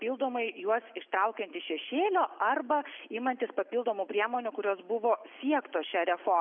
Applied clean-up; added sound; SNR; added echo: none; none; none; none.